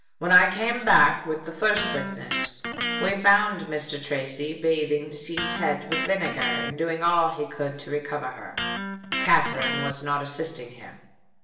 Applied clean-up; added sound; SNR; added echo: none; Electric guitar; 6 dB; reverberation time 0.8 s.